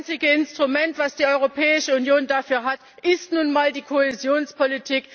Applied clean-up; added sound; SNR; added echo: none; none; none; none.